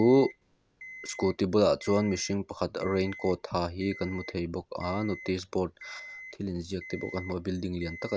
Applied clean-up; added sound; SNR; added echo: none; Alarm; 17 dB; none.